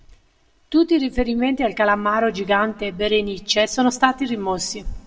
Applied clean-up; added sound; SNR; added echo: none; none; none; reverberation time 0.4 s.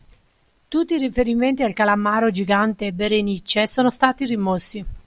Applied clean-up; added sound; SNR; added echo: none; none; none; none.